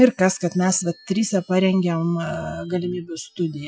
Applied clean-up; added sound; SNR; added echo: classical method Wiener filter.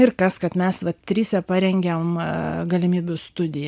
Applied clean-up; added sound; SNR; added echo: none; none; none; none.